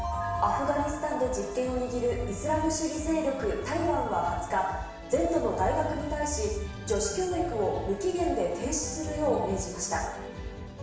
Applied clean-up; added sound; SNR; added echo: none; none; none; reverberation time 0.8 s.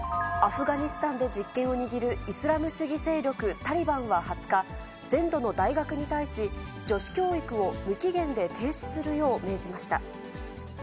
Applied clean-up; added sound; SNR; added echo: none; none; none; none.